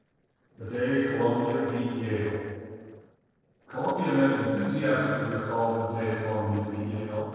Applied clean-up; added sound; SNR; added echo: neural separator model SepFormer DNS4.